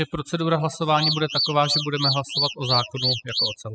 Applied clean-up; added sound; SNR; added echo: classical method spectral subtraction.